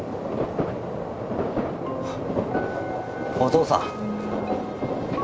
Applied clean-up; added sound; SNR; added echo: none; none; none; none.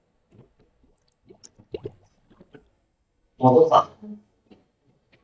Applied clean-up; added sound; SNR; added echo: neural mask model DeepFilterNet 3.